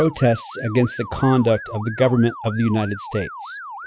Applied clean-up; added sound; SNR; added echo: classical method Wiener filter.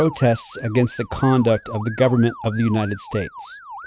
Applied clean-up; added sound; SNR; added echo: neural mask model RNNoise.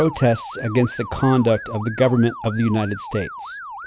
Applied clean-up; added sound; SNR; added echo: none; Motor vehicle (road) / Siren; 14 dB; none.